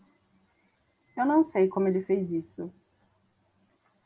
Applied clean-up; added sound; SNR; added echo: none; none; none; none.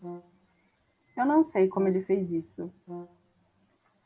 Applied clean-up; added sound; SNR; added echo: none; Brass instrument; 17 dB; none.